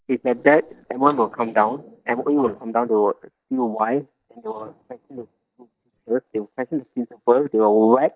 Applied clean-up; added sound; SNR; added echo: neural mask model DeepFilterNet 3.